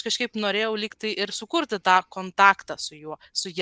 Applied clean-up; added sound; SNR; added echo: none; none; none; none.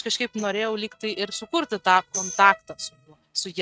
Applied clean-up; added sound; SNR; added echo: neural mask model RNNoise.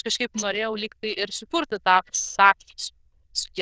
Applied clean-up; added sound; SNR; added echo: neural diffusion model UNIVERSE++.